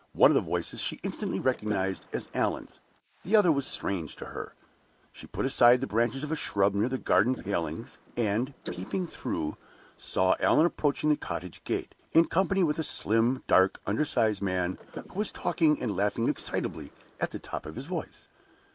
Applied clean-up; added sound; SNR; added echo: neural mask model Resemble Enhance denoiser.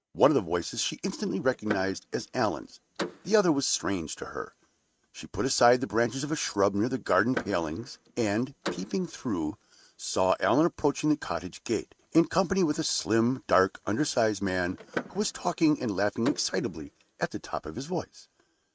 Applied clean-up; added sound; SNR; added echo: neural mask model RNNoise.